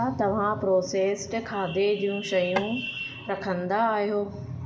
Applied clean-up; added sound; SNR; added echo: none; Tap / Wood; 7 dB; reverberation time 1.2 s.